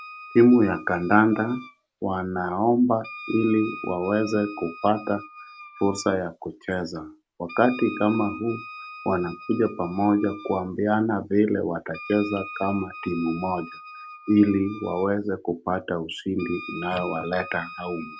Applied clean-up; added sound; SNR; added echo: none; Wind instrument, woodwind instrument; 16 dB; none.